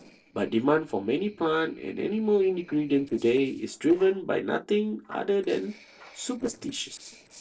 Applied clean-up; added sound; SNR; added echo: neural separator model SepFormer DNS4.